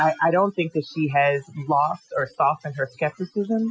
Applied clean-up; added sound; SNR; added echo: classical method Wiener filter.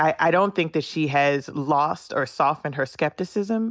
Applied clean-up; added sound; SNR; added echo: none; none; none; none.